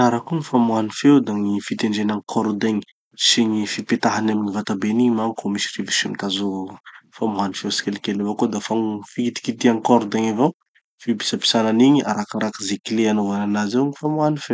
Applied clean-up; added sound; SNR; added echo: none; none; none; none.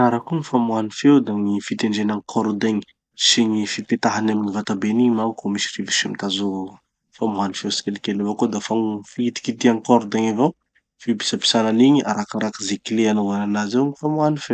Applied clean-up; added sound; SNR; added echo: neural mask model DeepFilterNet 3.